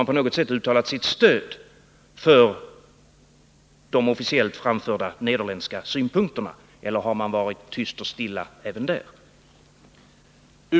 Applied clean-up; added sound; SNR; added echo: none; none; none; none.